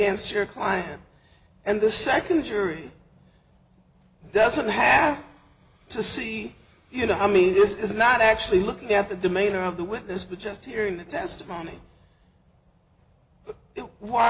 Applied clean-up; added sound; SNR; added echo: none; none; none; none.